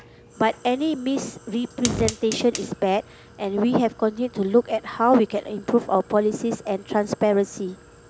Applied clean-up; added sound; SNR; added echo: none; Fire; 15 dB; none.